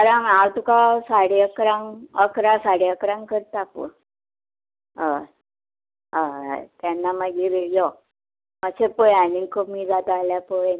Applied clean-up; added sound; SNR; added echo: none; none; none; none.